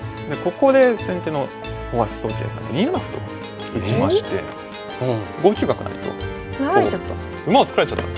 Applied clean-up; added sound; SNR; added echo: none; none; none; none.